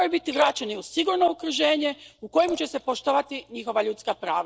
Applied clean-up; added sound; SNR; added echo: neural separator model SepFormer DNS4.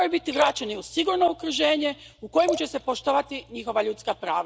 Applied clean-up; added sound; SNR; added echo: none; Liquid; 11 dB; none.